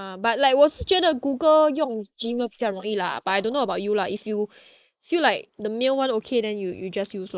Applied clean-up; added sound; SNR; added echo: neural mask model Resemble Enhance denoiser.